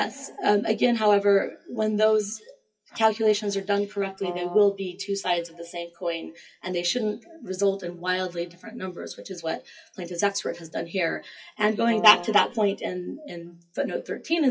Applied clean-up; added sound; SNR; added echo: classical method WPE with log-MMSE.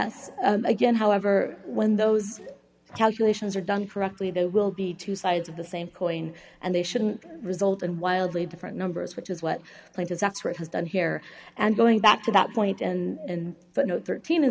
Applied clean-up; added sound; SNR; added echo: none; none; none; none.